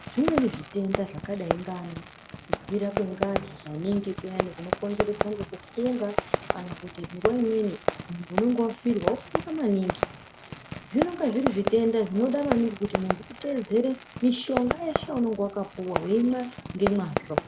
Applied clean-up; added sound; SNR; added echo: none; Fireworks; 5 dB; none.